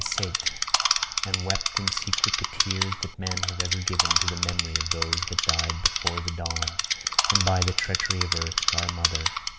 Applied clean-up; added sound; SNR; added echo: none; Insect; -5 dB; none.